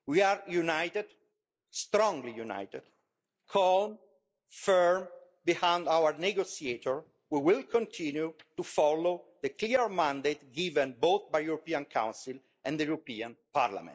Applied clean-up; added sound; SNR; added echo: neural mask model Resemble Enhance denoiser.